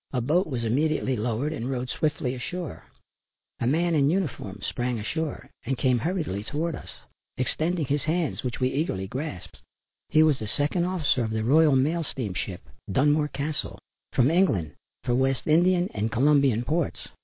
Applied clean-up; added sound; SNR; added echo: none; none; none; none.